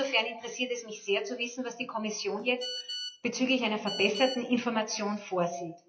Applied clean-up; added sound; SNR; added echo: classical method WPE with log-MMSE.